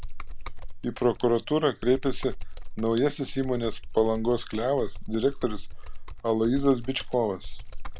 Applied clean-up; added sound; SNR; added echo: none; Computer keyboard; 5 dB; none.